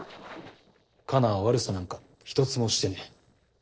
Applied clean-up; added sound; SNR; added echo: neural separator model SepFormer DNS4.